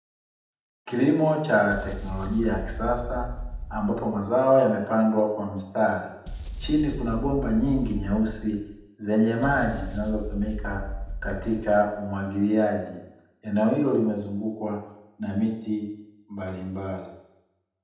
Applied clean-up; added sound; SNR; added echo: none; Boom; 8 dB; reverberation time 0.8 s.